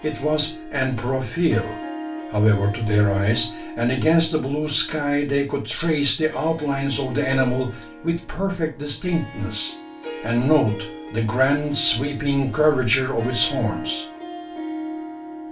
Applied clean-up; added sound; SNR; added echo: none; Harp; 12 dB; reverberation time 0.2 s.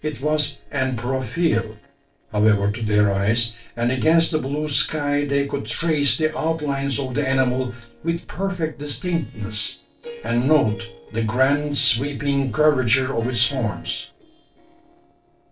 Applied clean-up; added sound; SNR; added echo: neural separator model SepFormer DNS4.